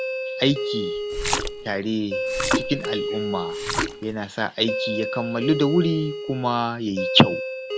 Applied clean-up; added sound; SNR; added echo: none; Splash, splatter + Doorbell; 3 dB; none.